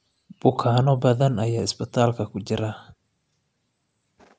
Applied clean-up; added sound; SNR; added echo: none; none; none; none.